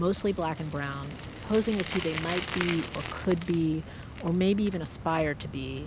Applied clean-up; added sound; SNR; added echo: none; Bicycle; 9 dB; none.